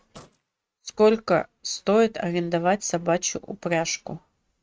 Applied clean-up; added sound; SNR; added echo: neural mask model RNNoise.